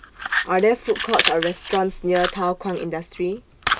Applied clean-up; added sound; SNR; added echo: none; Fire; 5 dB; none.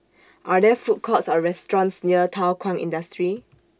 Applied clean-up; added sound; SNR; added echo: none; none; none; none.